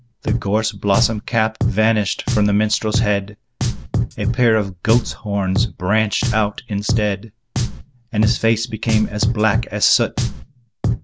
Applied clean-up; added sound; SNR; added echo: none; Drum; 3 dB; none.